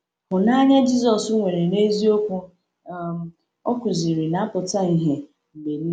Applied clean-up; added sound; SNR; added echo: none; none; none; none.